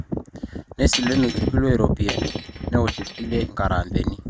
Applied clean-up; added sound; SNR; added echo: neural mask model RNNoise.